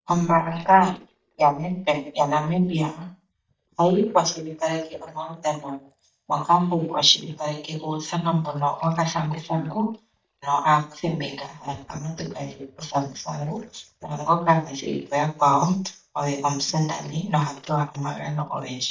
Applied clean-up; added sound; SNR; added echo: neural mask model DeepFilterNet 3.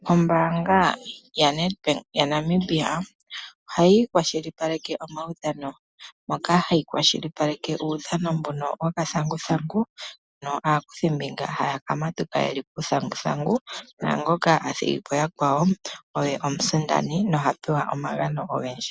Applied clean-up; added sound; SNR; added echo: none; none; none; none.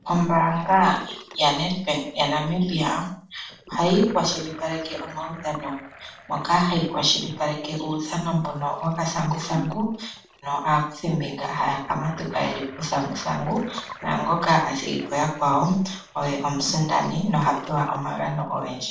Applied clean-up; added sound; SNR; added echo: neural separator model SepFormer DNS4.